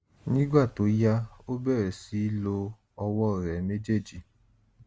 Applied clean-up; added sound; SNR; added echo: none; none; none; none.